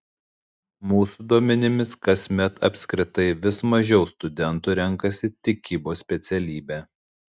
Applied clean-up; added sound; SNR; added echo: none; none; none; none.